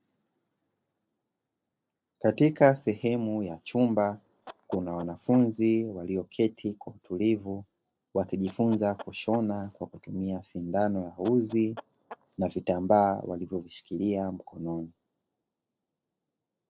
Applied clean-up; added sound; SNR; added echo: neural separator model SepFormer DNS4.